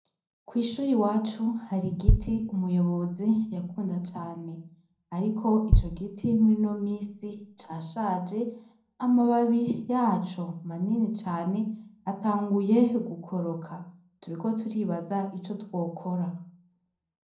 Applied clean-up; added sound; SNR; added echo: none; Bass drum; 0 dB; reverberation time 0.6 s.